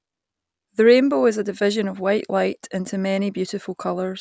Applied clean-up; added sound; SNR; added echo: none; none; none; none.